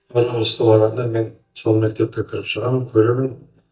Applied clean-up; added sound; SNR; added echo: neural mask model DeepFilterNet 3.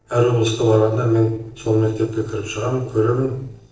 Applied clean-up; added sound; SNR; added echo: neural separator model SepFormer DNS4.